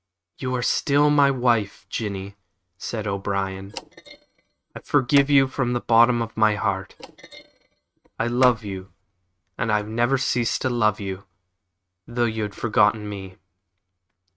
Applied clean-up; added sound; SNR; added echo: neural mask model RNNoise.